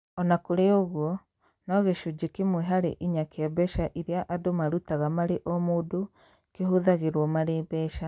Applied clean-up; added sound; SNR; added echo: none; none; none; none.